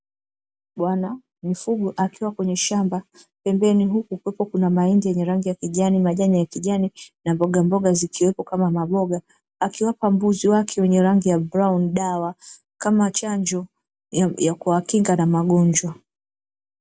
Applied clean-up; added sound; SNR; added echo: none; none; none; none.